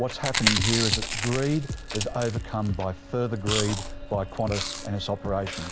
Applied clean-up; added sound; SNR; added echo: none; Chewing, mastication; 4 dB; none.